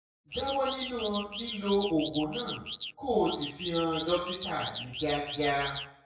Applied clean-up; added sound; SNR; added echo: none; Alarm / Car; 8 dB; reverberation time 0.6 s.